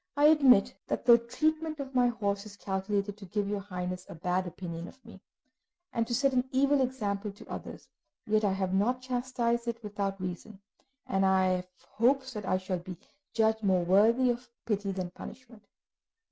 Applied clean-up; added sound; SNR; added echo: none; none; none; none.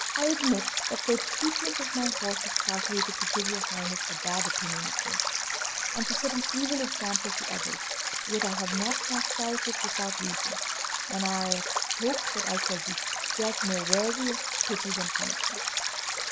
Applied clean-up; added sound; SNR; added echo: none; Stream; -3 dB; none.